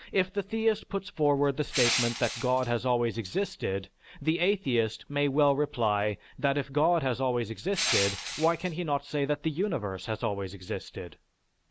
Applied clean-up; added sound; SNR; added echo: none; Crushing; 5 dB; none.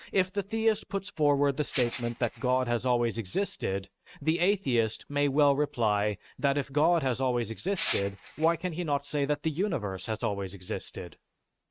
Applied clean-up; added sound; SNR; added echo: neural mask model RNNoise.